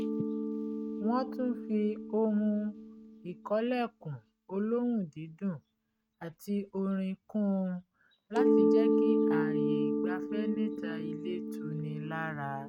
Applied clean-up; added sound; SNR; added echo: neural mask model RNNoise.